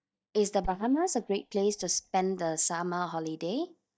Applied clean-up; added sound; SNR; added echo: neural mask model DeepFilterNet 3.